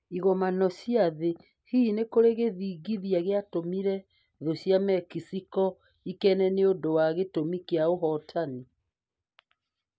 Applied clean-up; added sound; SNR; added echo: none; none; none; none.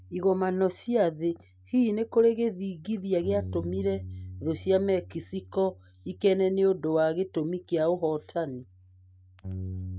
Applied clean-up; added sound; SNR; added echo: neural mask model RNNoise.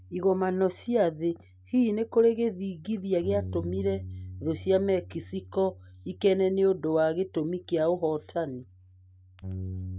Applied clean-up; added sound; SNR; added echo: none; Bass guitar; 14 dB; none.